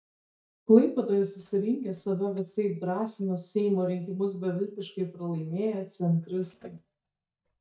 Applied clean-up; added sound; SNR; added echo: neural mask model DeepFilterNet 3.